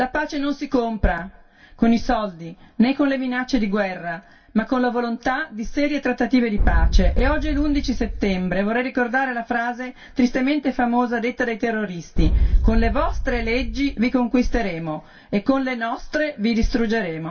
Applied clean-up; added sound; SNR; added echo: none; Boom; -2 dB; reverberation time 0.2 s.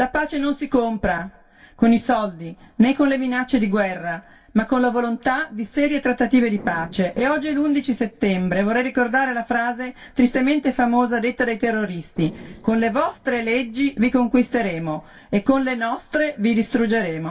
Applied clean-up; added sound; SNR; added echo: neural separator model SepFormer DNS4.